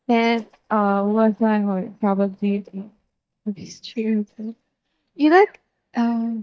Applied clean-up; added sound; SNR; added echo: neural mask model DeepFilterNet 3.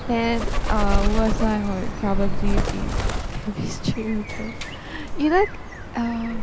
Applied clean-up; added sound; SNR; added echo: none; Bird; -2 dB; none.